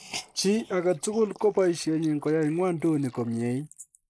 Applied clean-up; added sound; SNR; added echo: neural mask model Resemble Enhance denoiser.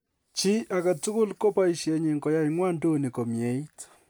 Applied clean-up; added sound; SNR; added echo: none; none; none; none.